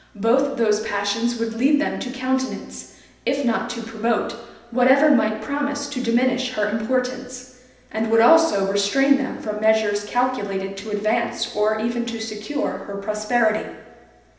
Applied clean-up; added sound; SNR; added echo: none; none; none; reverberation time 0.9 s.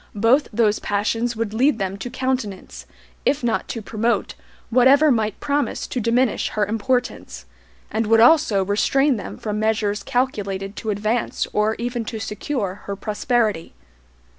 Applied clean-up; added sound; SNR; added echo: none; none; none; none.